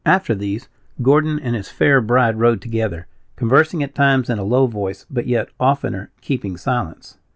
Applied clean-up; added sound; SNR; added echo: none; none; none; none.